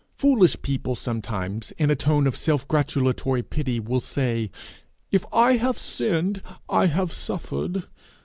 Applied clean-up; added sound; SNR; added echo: none; none; none; none.